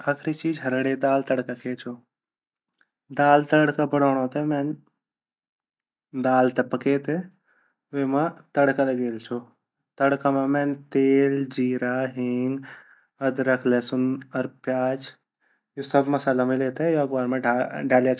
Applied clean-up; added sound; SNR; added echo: none; none; none; none.